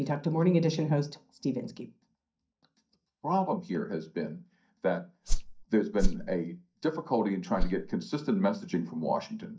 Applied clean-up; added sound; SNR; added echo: neural mask model DeepFilterNet 3.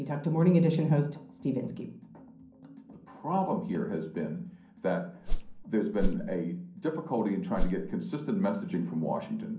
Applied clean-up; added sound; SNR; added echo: none; Whoosh, swoosh, swish; -3 dB; reverberation time 0.6 s.